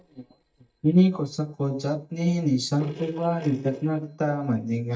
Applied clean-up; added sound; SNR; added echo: neural mask model DeepFilterNet 3.